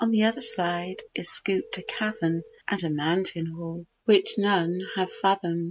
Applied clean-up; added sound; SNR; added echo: neural mask model RNNoise.